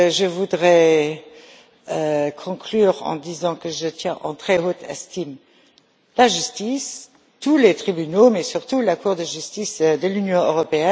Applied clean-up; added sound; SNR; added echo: none; none; none; none.